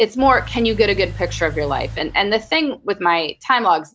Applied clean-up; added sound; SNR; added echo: none; Engine / Car; 14 dB; none.